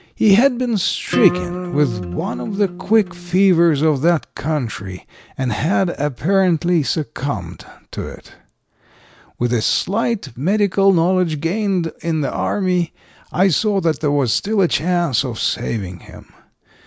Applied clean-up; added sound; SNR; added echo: none; Acoustic guitar; 7 dB; none.